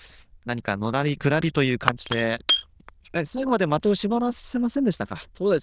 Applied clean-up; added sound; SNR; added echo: neural diffusion model UNIVERSE++.